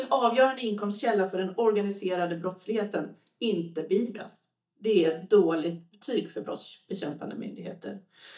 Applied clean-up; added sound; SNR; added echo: neural mask model DeepFilterNet 3.